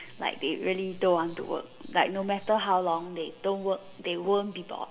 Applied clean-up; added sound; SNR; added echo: none; none; none; reverberation time 0.4 s.